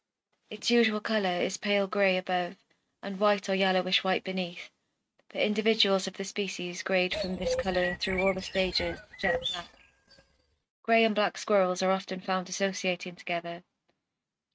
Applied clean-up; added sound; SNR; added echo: neural mask model RNNoise.